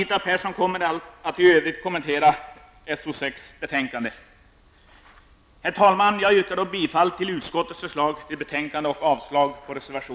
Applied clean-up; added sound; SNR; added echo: none; none; none; none.